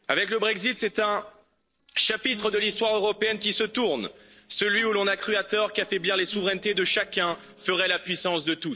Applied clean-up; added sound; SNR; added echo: neural separator model SepFormer DNS4.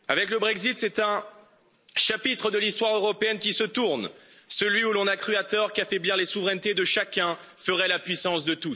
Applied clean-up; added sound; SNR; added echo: none; none; none; none.